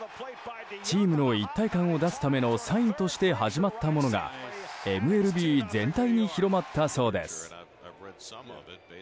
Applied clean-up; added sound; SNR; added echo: none; none; none; none.